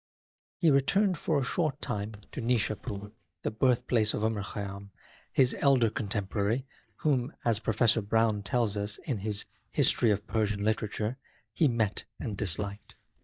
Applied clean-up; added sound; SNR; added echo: neural mask model DeepFilterNet 3.